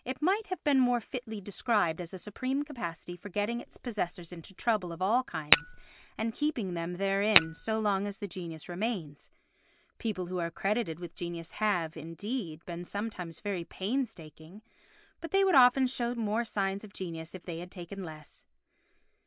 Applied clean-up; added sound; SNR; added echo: none; Tap / Glass; -3 dB; none.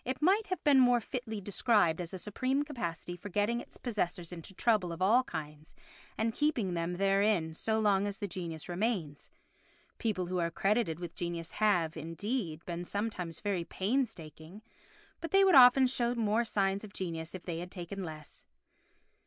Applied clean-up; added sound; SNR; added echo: none; none; none; none.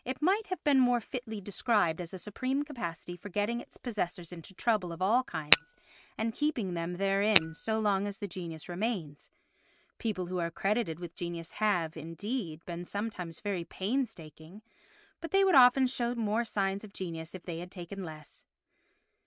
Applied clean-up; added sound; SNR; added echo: neural mask model RNNoise.